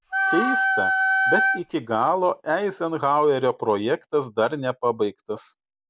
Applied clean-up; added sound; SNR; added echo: none; Wind instrument, woodwind instrument; -2 dB; none.